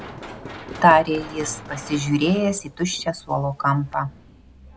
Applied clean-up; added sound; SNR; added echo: none; Run; 16 dB; none.